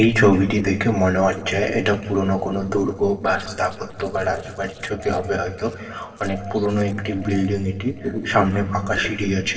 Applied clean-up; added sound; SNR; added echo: neural separator model SepFormer DNS4.